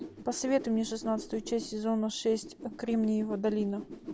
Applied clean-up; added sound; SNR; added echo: none; Whoosh, swoosh, swish; 13 dB; none.